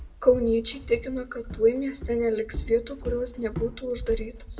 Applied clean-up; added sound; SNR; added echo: none; Walk, footsteps; 11 dB; reverberation time 2.0 s.